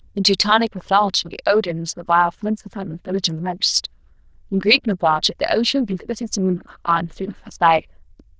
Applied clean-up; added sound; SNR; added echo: neural diffusion model UNIVERSE++.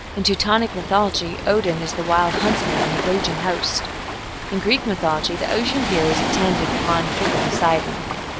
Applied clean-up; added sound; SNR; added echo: none; Waves, surf; 3 dB; none.